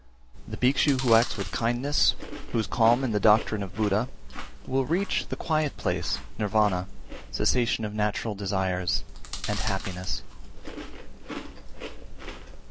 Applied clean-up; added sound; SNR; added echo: none; Chewing, mastication; 9 dB; none.